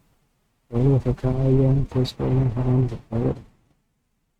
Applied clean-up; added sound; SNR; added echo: neural mask model RNNoise.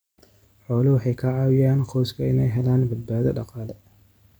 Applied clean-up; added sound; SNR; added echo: none; none; none; none.